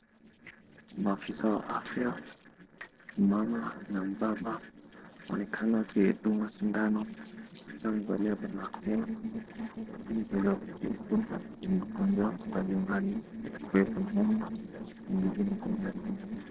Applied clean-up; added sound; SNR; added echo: neural separator model SepFormer DNS4.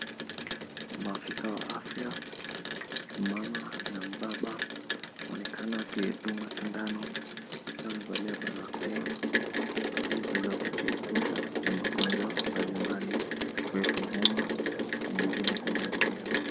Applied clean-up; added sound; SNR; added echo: none; Rain; -5 dB; none.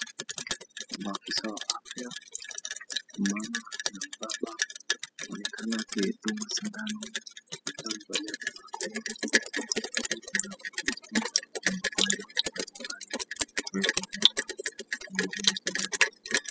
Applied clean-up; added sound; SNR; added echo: classical method spectral subtraction.